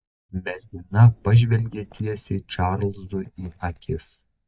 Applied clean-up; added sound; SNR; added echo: neural mask model DeepFilterNet 3.